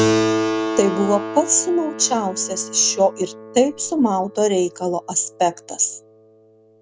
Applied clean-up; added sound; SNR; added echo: none; Keyboard (musical); 5 dB; none.